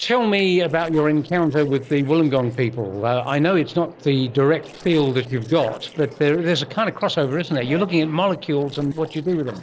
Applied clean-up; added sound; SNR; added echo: neural separator model SepFormer DNS4.